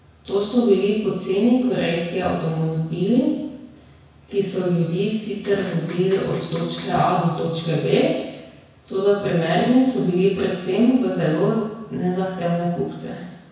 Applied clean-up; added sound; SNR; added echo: none; Electric guitar; 13 dB; reverberation time 1.0 s.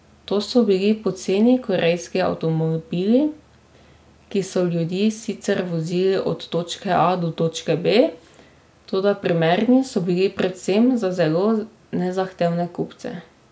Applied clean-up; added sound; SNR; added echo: none; none; none; none.